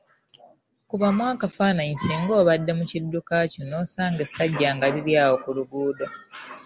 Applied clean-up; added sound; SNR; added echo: none; none; none; none.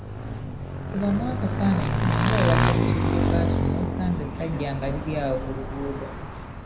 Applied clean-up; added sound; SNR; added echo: none; Motorcycle / Engine; -3 dB; reverberation time 0.5 s.